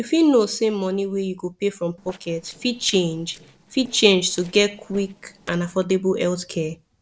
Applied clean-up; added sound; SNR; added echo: neural separator model SepFormer DNS4.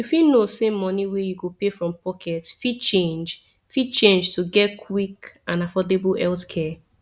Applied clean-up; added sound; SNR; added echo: none; none; none; none.